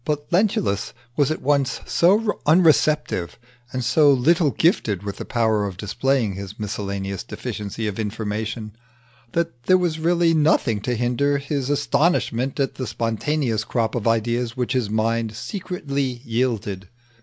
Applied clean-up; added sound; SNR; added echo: none; none; none; none.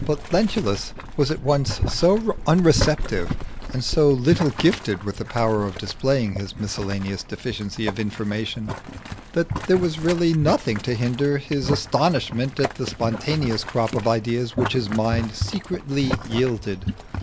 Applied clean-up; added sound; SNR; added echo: none; Boiling; 8 dB; none.